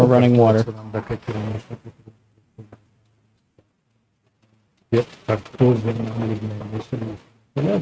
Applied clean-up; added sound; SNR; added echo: neural mask model RNNoise.